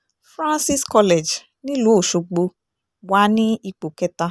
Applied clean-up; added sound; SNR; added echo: none; none; none; none.